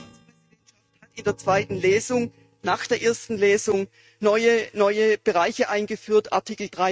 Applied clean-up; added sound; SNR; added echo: neural mask model RNNoise.